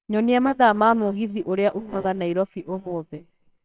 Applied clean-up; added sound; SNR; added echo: neural separator model SepFormer WHAMR!.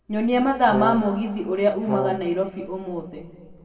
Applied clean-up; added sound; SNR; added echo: none; Brass instrument; 5 dB; reverberation time 1.6 s.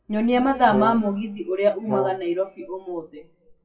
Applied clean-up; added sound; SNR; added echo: classical method WPE with log-MMSE.